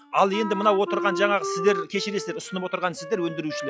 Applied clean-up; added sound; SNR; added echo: classical method log-MMSE.